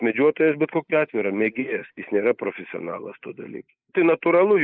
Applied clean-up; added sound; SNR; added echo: neural mask model Resemble Enhance denoiser.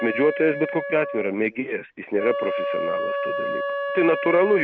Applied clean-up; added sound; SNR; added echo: none; Wind instrument, woodwind instrument; 5 dB; none.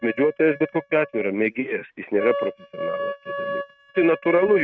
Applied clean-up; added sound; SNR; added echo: neural mask model RNNoise.